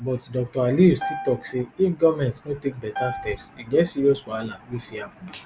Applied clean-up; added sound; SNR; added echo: none; Piano; 11 dB; none.